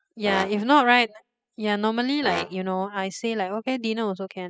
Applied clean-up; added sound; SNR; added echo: classical method spectral subtraction.